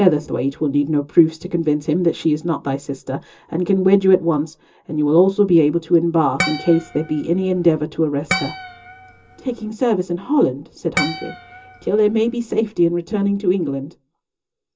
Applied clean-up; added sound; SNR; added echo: none; Harp; 9 dB; reverberation time 0.2 s.